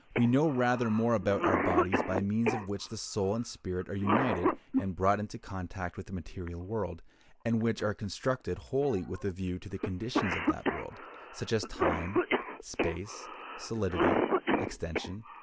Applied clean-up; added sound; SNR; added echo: none; Cough; 2 dB; none.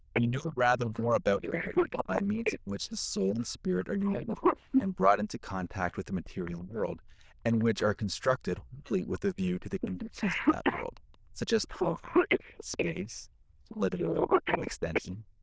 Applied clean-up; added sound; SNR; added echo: neural diffusion model UNIVERSE++.